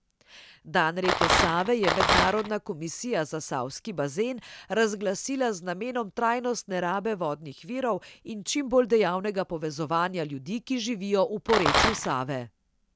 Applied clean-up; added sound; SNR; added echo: none; Rattle; -3 dB; none.